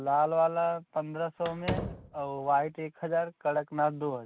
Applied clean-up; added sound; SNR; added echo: none; Slam; 8 dB; none.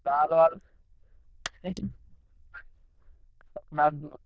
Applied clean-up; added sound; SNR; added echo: neural diffusion model UNIVERSE++.